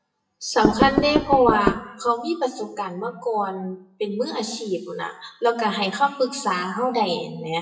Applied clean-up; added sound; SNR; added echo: classical method WPE with log-MMSE.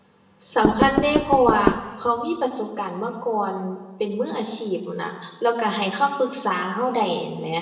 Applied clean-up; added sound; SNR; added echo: none; Knock / Wood; -1 dB; reverberation time 1.0 s.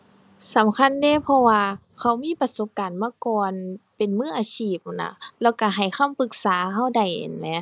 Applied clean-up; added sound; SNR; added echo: none; none; none; none.